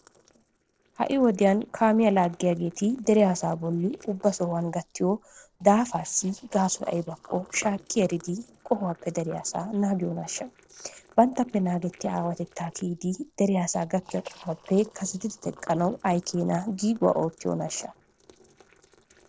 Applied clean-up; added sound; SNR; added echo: neural separator model SepFormer DNS4.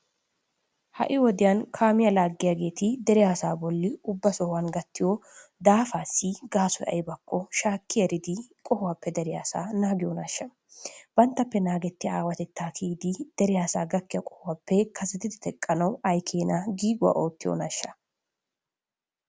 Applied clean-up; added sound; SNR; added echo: none; none; none; none.